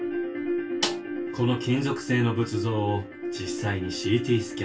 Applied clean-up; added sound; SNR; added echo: none; Snare drum; 9 dB; reverberation time 0.2 s.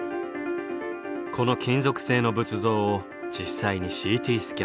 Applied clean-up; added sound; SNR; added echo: none; none; none; none.